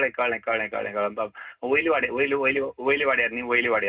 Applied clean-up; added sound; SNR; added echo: none; none; none; reverberation time 0.2 s.